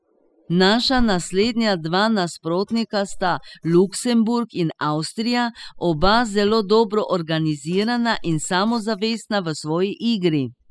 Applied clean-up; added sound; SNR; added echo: classical method spectral subtraction.